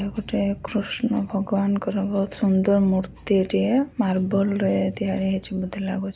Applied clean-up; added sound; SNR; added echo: none; none; none; none.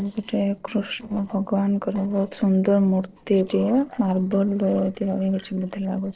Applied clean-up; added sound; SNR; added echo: neural separator model SepFormer DNS4.